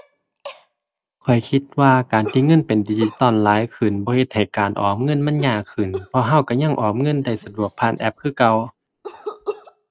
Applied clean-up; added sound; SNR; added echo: none; Cough; 18 dB; none.